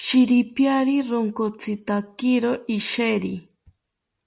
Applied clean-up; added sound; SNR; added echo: none; none; none; none.